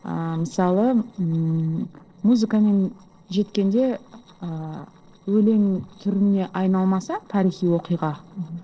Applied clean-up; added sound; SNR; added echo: neural separator model SepFormer DNS4.